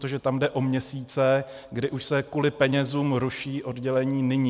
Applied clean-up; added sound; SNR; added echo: none; none; none; none.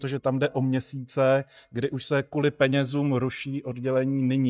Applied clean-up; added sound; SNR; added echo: neural mask model DeepFilterNet 3.